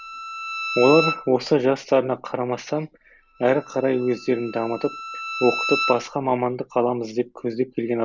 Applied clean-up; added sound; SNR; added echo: none; Bowed string instrument; 9 dB; none.